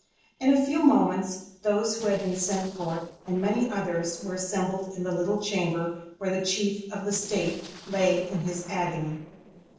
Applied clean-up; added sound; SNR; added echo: neural separator model SepFormer DNS4.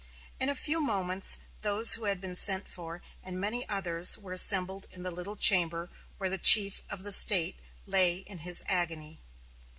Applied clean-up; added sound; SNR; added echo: none; none; none; none.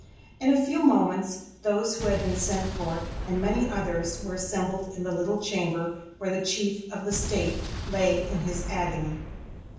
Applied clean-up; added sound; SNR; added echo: none; Explosion; 9 dB; reverberation time 0.9 s.